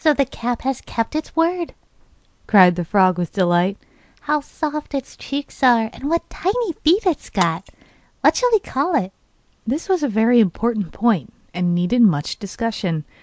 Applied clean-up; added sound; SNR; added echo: neural mask model Resemble Enhance denoiser.